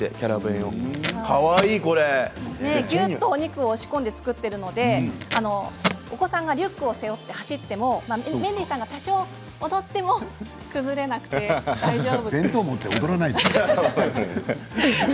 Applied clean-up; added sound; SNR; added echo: none; Packing tape, duct tape; 6 dB; none.